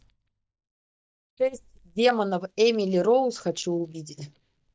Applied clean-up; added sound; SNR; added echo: neural mask model DeepFilterNet 3.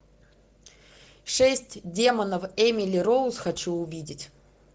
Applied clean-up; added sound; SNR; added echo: none; none; none; none.